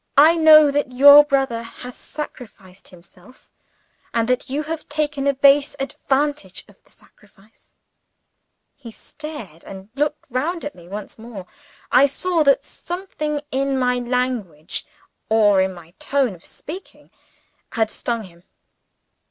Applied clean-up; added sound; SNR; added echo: none; none; none; none.